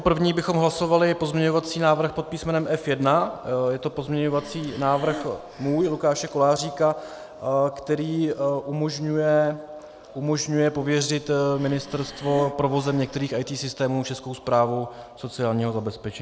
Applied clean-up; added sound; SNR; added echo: none; Breathing; 17 dB; none.